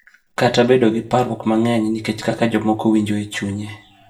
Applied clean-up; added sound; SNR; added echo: none; none; none; reverberation time 0.4 s.